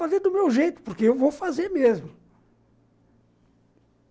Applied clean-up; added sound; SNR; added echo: none; none; none; none.